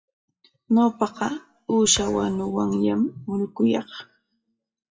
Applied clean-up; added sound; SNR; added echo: classical method WPE with log-MMSE.